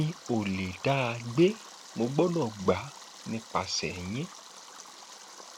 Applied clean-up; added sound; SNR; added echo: none; Stream; 17 dB; none.